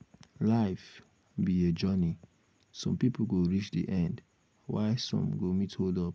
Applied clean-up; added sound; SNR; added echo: none; none; none; none.